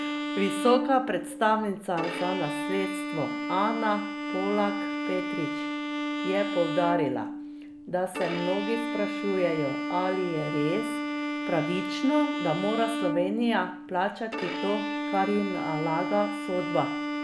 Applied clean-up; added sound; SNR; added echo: none; Bowed string instrument; 3 dB; none.